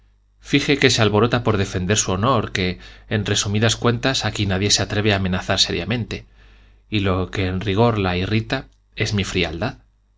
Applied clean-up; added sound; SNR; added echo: none; none; none; none.